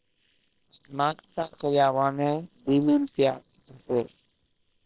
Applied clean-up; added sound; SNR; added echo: neural separator model SepFormer WHAM!.